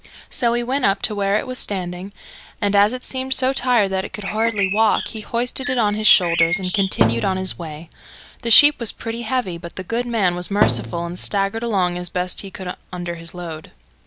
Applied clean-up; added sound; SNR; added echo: none; Thump, thud + Bird; 4 dB; none.